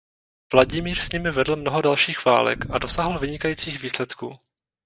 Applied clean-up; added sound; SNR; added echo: neural mask model DeepFilterNet 3.